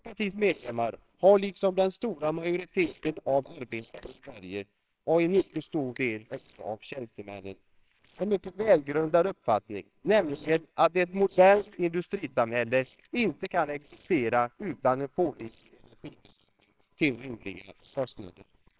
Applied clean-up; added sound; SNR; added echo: neural separator model SepFormer WHAMR!.